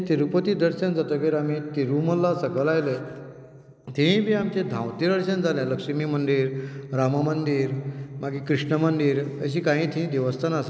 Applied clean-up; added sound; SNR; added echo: none; none; none; none.